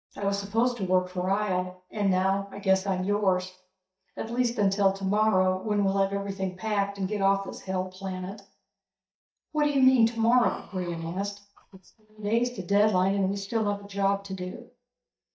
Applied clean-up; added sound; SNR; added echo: neural mask model DeepFilterNet 3.